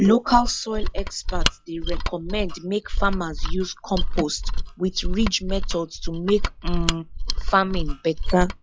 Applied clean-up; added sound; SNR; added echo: classical method log-MMSE.